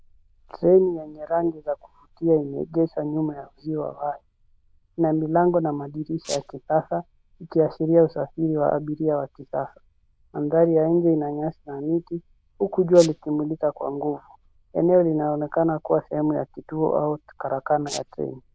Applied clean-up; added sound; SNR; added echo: neural diffusion model UNIVERSE++.